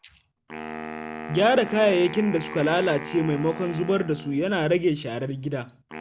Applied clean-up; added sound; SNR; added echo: none; Wind instrument, woodwind instrument; 13 dB; none.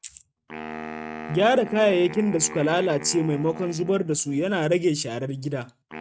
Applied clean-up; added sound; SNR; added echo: neural mask model RNNoise.